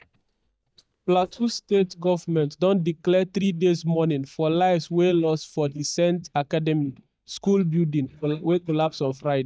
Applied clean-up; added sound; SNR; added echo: neural mask model DeepFilterNet 3.